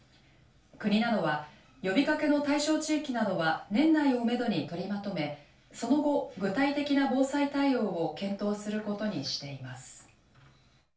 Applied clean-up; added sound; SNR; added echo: none; none; none; reverberation time 0.3 s.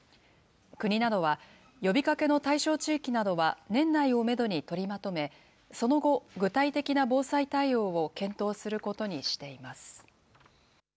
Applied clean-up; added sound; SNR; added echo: none; none; none; none.